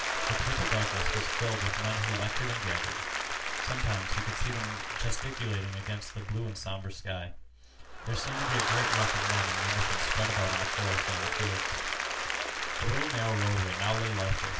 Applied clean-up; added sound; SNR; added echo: none; Applause / Crowd; 0 dB; reverberation time 0.2 s.